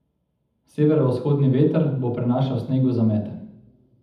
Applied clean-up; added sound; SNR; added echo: none; none; none; reverberation time 0.8 s.